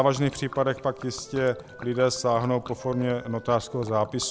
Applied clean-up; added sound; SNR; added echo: none; Wind instrument, woodwind instrument + Liquid; 18 dB; none.